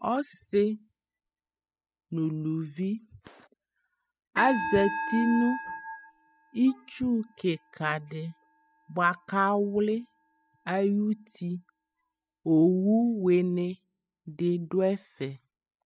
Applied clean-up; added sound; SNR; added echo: classical method spectral subtraction.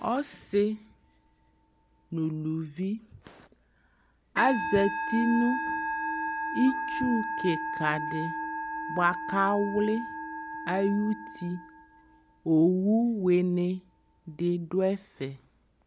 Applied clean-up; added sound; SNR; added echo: none; Musical instrument; 7 dB; none.